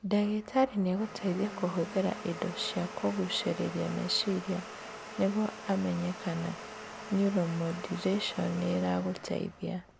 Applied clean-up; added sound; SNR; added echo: none; Domestic sounds, home sounds; 12 dB; none.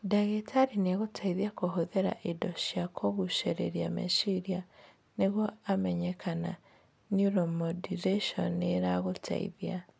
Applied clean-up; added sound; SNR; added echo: none; none; none; none.